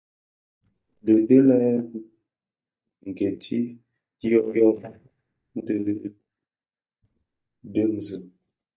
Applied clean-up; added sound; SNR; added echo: neural mask model DeepFilterNet 3.